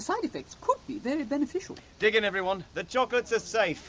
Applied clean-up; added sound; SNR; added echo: none; none; none; none.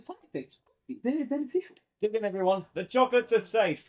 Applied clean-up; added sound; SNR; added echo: neural mask model DeepFilterNet 3.